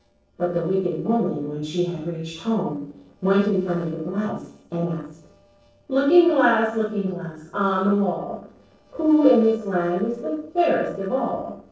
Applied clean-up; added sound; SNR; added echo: neural separator model SepFormer DNS4.